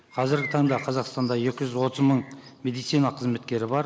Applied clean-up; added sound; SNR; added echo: none; Bird; 18 dB; none.